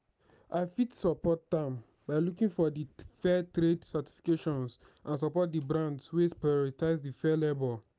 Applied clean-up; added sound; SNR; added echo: none; none; none; none.